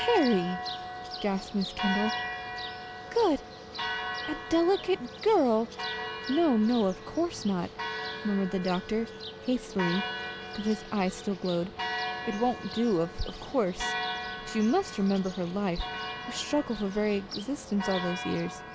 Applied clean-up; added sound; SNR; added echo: none; Church bell; 7 dB; none.